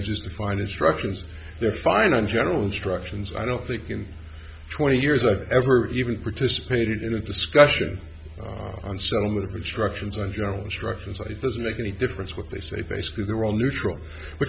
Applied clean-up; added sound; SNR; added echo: none; none; none; none.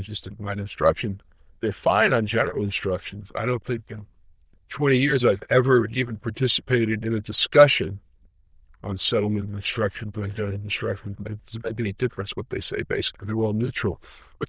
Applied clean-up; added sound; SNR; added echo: neural diffusion model UNIVERSE++.